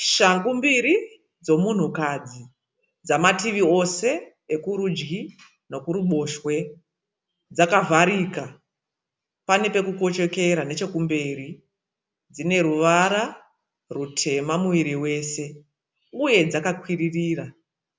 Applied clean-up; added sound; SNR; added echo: none; none; none; none.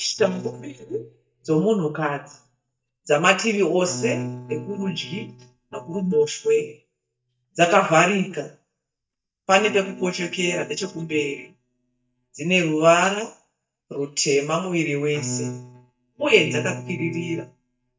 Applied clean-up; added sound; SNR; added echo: neural mask model DeepFilterNet 3.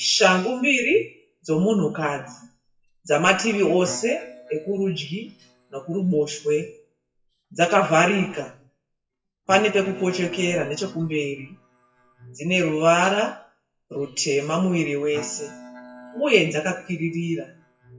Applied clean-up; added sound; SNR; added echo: classical method WPE with log-MMSE.